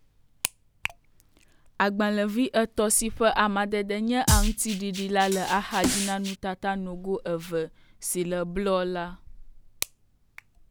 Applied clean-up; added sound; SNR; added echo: none; Drum kit; 0 dB; none.